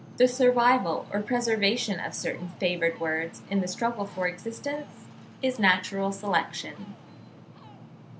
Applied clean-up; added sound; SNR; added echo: none; Ocean; 19 dB; none.